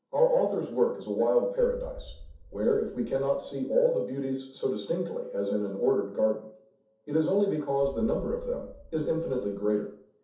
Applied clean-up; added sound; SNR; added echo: none; Boom; 17 dB; reverberation time 0.5 s.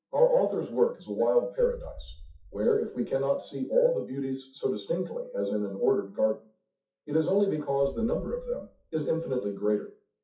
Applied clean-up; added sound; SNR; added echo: classical method WPE with log-MMSE.